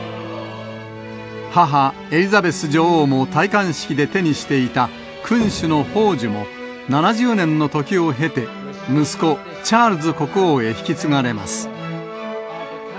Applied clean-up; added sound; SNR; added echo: none; none; none; none.